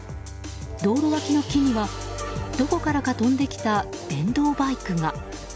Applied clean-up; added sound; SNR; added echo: none; Bowed string instrument; 15 dB; none.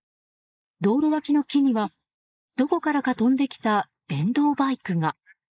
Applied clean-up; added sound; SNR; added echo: neural mask model Resemble Enhance denoiser.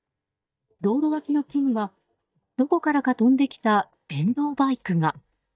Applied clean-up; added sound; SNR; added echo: neural mask model DeepFilterNet 3.